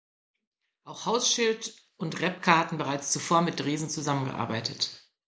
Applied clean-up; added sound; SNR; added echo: none; none; none; none.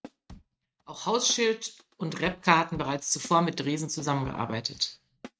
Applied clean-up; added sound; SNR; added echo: neural mask model RNNoise.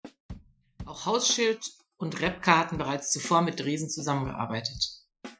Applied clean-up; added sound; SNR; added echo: classical method Wiener filter.